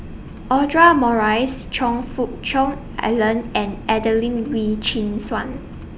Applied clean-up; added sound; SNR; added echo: none; none; none; none.